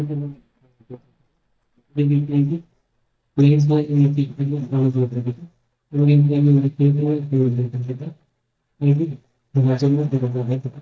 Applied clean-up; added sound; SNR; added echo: neural mask model DeepFilterNet 3.